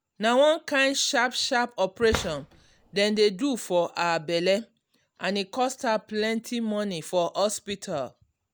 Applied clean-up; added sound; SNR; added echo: none; Drawer open or close; 10 dB; none.